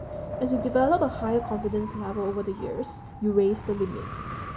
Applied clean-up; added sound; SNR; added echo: none; Wind; 8 dB; reverberation time 0.2 s.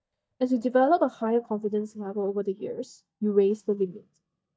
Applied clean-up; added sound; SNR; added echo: neural mask model DeepFilterNet 3.